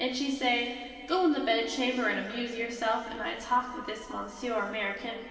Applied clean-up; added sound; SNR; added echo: none; none; none; reverberation time 2.4 s.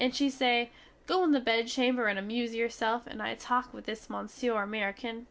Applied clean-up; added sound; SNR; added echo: none; none; none; none.